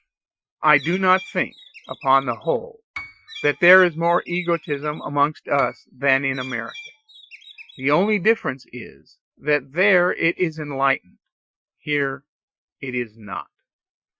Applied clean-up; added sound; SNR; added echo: classical method Wiener filter.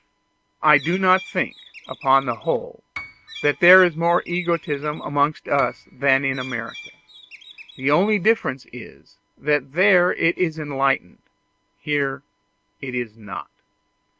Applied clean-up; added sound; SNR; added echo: none; Bird + Piano; 18 dB; none.